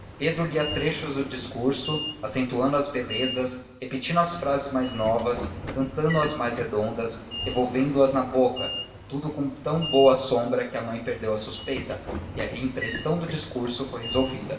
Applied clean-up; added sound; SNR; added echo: none; Sliding door / Train; 11 dB; reverberation time 1.0 s.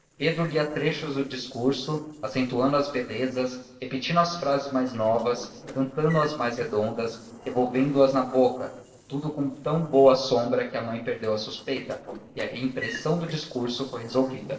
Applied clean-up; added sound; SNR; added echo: neural separator model SepFormer DNS4.